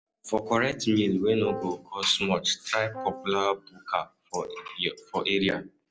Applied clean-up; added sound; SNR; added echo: none; Brass instrument; 13 dB; none.